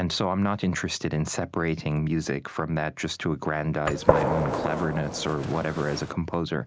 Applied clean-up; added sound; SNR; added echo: none; Gunshot, gunfire; 0 dB; none.